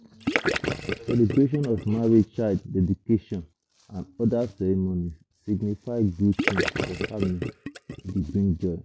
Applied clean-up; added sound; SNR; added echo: none; Gurgling / Liquid; 4 dB; none.